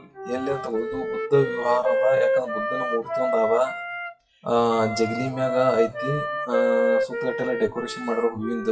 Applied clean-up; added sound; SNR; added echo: classical method WPE with log-MMSE.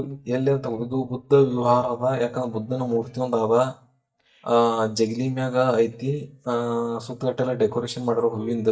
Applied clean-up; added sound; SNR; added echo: neural mask model DeepFilterNet 3.